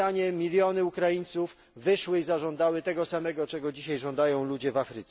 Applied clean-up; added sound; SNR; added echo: none; none; none; none.